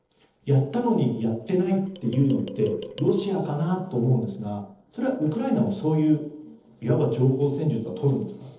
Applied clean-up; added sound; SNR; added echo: neural separator model SepFormer DNS4.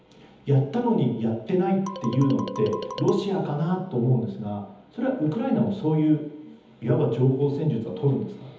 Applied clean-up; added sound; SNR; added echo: none; Marimba, xylophone; 12 dB; reverberation time 1.3 s.